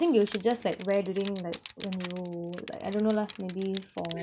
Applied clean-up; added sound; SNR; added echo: none; Crushing; 12 dB; none.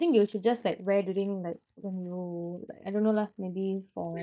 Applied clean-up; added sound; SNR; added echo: neural mask model DeepFilterNet 3.